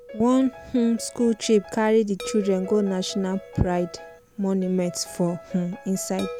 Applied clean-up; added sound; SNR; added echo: none; Chime + Piano; 16 dB; none.